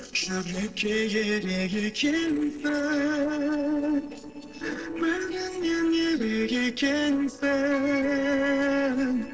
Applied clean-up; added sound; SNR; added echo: neural separator model SepFormer DNS4.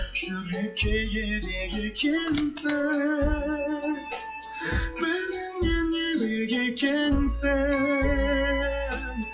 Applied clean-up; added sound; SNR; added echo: classical method WPE with log-MMSE.